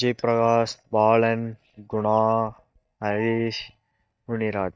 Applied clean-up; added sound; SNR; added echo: neural mask model DeepFilterNet 3.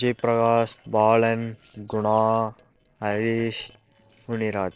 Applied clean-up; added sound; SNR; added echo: neural separator model SepFormer DNS4.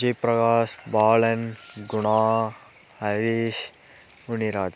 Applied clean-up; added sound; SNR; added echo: none; none; none; none.